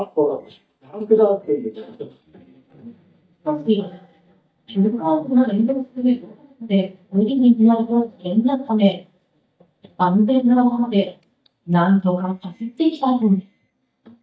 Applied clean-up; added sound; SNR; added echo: neural mask model DeepFilterNet 3.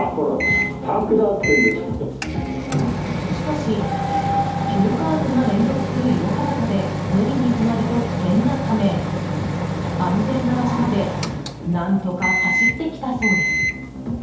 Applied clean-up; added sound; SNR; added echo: none; Microwave oven; 2 dB; reverberation time 0.8 s.